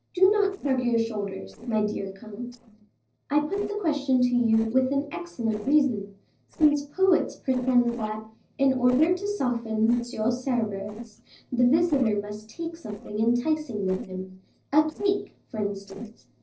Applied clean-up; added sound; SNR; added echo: neural separator model SepFormer DNS4.